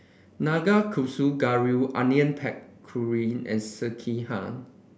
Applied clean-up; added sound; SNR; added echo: none; none; none; none.